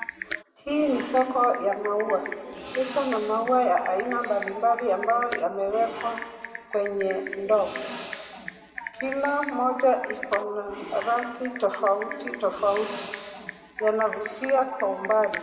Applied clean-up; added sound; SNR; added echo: none; Typing; 11 dB; reverberation time 2.0 s.